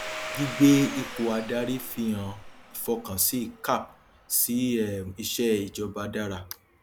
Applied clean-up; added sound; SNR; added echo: none; Domestic sounds, home sounds; 13 dB; none.